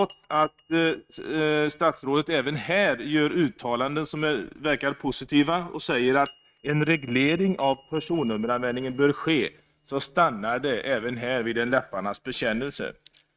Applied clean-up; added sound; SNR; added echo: neural mask model RNNoise.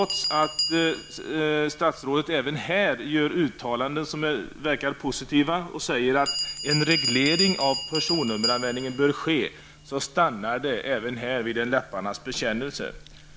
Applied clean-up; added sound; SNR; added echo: none; Bell; 8 dB; none.